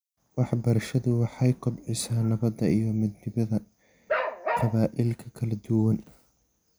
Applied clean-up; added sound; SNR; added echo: none; Bark; 4 dB; none.